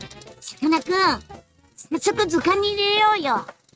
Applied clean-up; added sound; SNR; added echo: neural mask model RNNoise.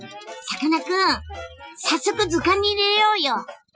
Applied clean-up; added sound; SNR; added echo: classical method Wiener filter.